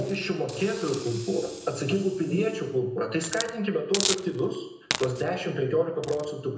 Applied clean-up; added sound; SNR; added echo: none; Hiss; 9 dB; reverberation time 0.8 s.